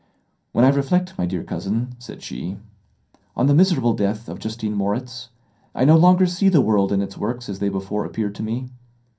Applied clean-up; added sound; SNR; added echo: none; none; none; reverberation time 0.3 s.